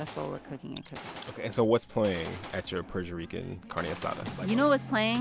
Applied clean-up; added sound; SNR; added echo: none; Gunshot, gunfire; 15 dB; none.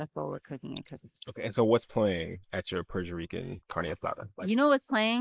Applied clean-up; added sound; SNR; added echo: neural mask model Resemble Enhance denoiser.